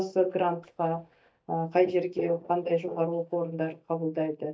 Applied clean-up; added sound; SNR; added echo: neural mask model DeepFilterNet 3.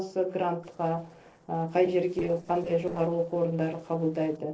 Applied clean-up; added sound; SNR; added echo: neural separator model SepFormer DNS4.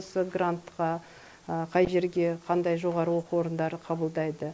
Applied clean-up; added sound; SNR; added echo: none; none; none; none.